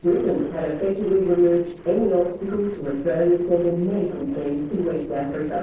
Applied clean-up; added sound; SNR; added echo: neural separator model SepFormer DNS4.